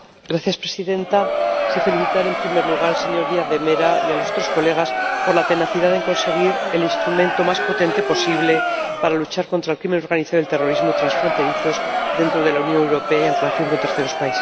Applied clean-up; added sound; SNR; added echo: none; Crowd; 1 dB; none.